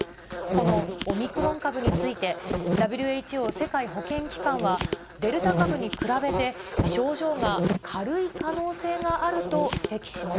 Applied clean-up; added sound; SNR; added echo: none; Insect; 1 dB; none.